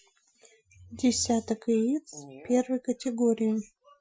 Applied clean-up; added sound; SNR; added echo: classical method Wiener filter.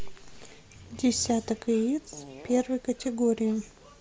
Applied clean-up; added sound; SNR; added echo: none; Fart / Drawer open or close; 20 dB; none.